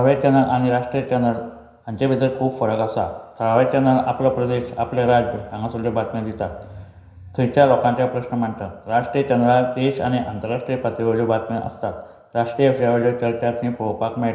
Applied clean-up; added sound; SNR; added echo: none; none; none; reverberation time 0.9 s.